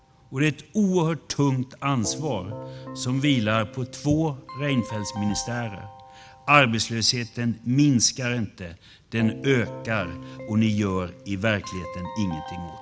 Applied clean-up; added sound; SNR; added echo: none; Keyboard (musical); 15 dB; none.